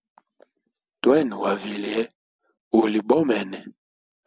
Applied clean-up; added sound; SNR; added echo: none; none; none; none.